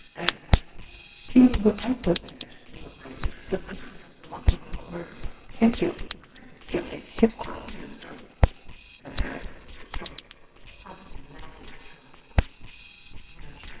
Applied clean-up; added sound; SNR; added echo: neural separator model SepFormer WHAMR!.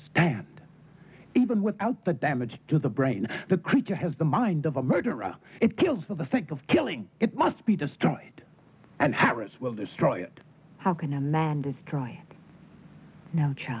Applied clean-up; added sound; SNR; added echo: none; none; none; none.